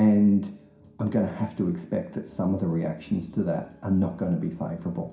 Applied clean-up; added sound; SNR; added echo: none; none; none; reverberation time 0.5 s.